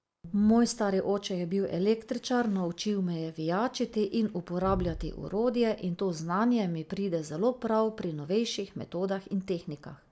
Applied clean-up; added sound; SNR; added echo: none; none; none; none.